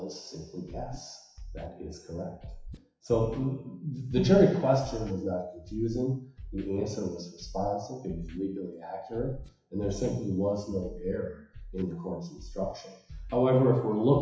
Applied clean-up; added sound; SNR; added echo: classical method WPE with log-MMSE.